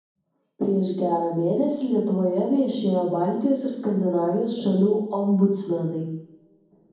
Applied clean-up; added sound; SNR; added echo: none; none; none; reverberation time 1.2 s.